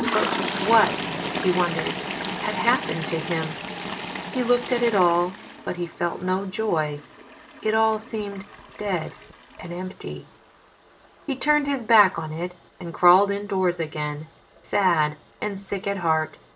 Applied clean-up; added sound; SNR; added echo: none; Toilet flush; 9 dB; none.